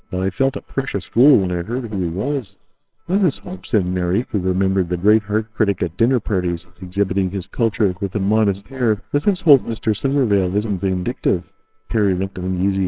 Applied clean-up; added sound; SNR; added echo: neural separator model SepFormer WHAMR!.